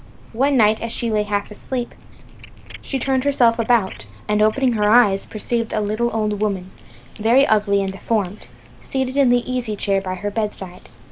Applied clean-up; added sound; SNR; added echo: none; Cat; 19 dB; none.